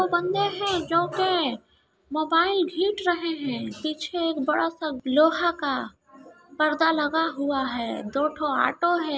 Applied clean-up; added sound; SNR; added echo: none; none; none; none.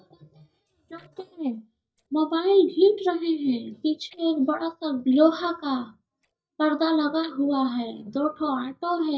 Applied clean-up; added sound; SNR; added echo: neural mask model DeepFilterNet 3.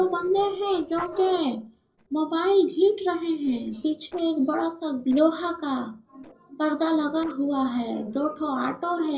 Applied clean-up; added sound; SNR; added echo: neural separator model SepFormer DNS4.